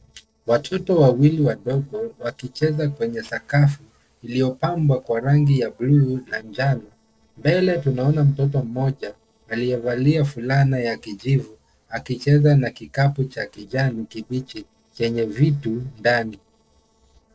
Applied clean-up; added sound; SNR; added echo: neural separator model SepFormer DNS4.